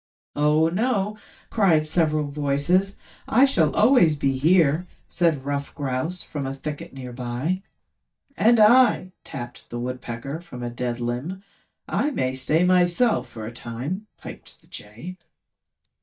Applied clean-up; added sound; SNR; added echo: neural mask model DeepFilterNet 3.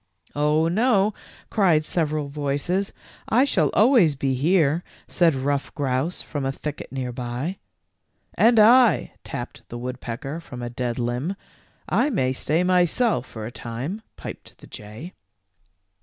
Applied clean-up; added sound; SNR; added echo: none; none; none; none.